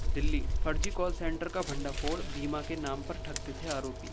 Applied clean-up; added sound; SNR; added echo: none; Scissors; -3 dB; none.